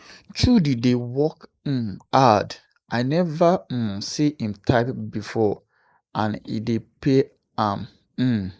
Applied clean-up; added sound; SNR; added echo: neural mask model Resemble Enhance denoiser.